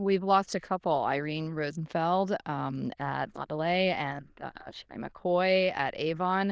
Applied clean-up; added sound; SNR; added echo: neural diffusion model UNIVERSE++.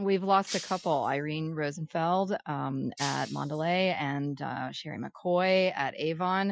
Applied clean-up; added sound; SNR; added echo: classical method Wiener filter.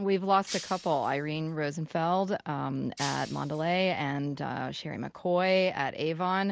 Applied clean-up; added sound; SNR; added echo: none; Shatter; 14 dB; none.